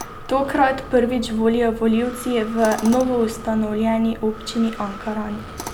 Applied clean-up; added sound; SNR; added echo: none; Breathing + Tools; 13 dB; none.